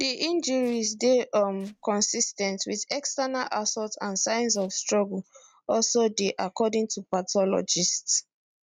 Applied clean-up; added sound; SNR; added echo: neural mask model RNNoise.